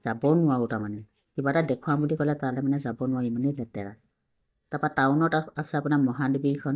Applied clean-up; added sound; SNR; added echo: neural mask model DeepFilterNet 3.